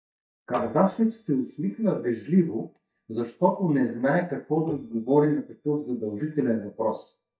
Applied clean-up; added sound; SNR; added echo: neural mask model DeepFilterNet 3.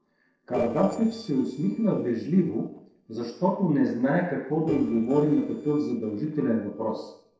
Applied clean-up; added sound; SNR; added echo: neural separator model SepFormer DNS4.